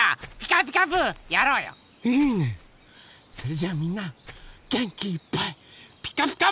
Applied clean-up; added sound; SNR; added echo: none; none; none; none.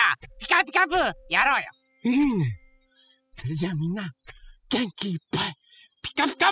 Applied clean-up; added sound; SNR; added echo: classical method spectral subtraction.